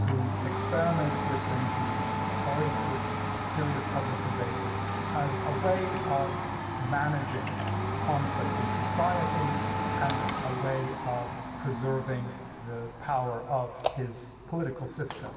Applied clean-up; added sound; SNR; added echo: none; Domestic sounds, home sounds; -1 dB; reverberation time 2.0 s.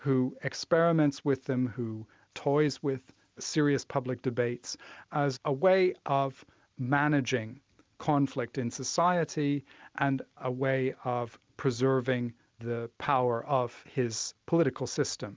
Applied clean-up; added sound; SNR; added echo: none; none; none; none.